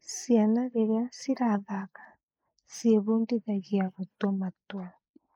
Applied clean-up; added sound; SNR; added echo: neural mask model Resemble Enhance denoiser.